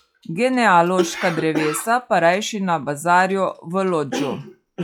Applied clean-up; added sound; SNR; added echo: classical method log-MMSE.